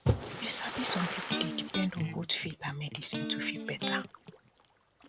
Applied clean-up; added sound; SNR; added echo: none; Electric guitar + Splash, splatter; 4 dB; none.